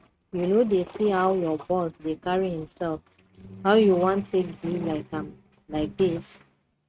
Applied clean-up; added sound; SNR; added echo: neural mask model RNNoise.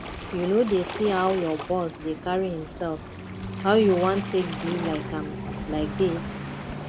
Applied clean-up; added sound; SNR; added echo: none; Waves, surf; 8 dB; none.